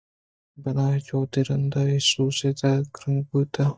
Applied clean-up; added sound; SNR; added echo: neural mask model DeepFilterNet 3.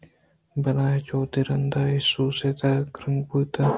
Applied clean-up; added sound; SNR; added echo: none; none; none; none.